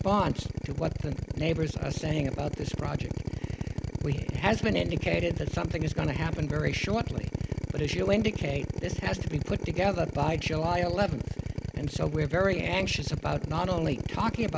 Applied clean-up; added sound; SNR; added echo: none; Drill; 3 dB; none.